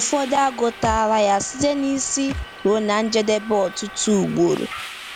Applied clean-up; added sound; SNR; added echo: none; Thump, thud + Subway, metro, underground; 14 dB; none.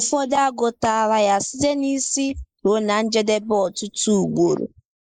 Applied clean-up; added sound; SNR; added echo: neural mask model Resemble Enhance denoiser.